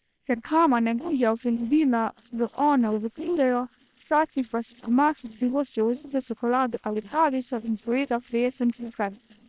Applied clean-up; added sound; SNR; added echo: neural separator model SepFormer WHAM!.